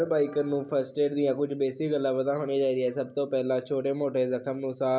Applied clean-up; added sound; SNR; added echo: none; none; none; none.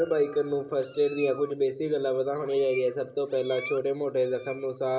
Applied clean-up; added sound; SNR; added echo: none; Meow; 19 dB; reverberation time 2.2 s.